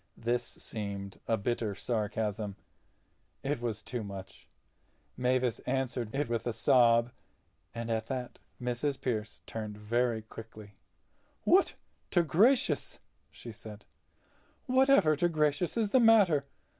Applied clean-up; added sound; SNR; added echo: none; none; none; none.